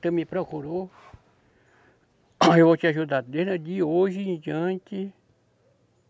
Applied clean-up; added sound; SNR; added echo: none; none; none; none.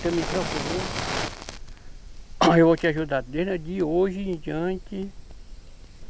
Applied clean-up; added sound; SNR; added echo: none; Fire; 9 dB; none.